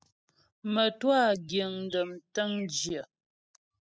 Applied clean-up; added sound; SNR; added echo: classical method spectral subtraction.